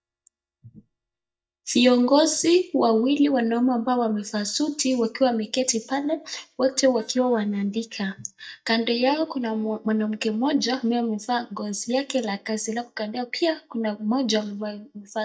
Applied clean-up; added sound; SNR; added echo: neural mask model DeepFilterNet 3.